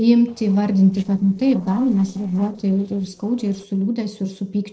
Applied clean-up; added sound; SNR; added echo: neural separator model SepFormer DNS4.